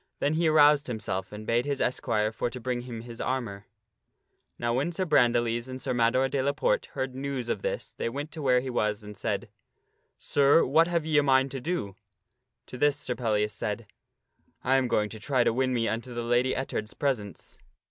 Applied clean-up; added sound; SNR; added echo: none; none; none; none.